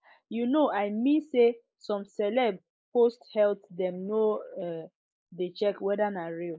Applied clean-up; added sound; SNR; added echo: neural mask model Resemble Enhance denoiser.